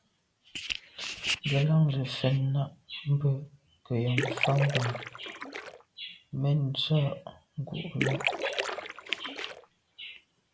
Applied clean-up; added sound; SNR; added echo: none; Splash, splatter; 4 dB; none.